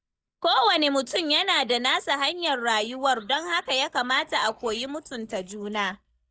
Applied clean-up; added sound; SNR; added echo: neural mask model DeepFilterNet 3.